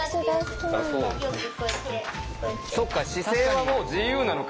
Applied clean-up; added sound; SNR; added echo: none; Scratching (performance technique); 15 dB; none.